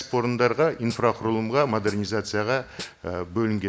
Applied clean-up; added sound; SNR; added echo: neural mask model Resemble Enhance denoiser.